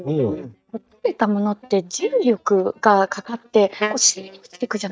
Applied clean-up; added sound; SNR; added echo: neural mask model DeepFilterNet 3.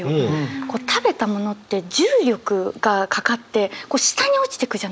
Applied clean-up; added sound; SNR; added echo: none; none; none; none.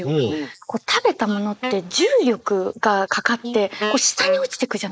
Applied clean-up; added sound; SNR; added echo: neural mask model Resemble Enhance denoiser.